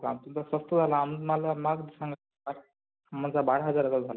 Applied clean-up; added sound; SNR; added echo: none; none; none; none.